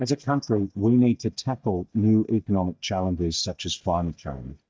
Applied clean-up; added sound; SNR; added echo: neural mask model DeepFilterNet 3.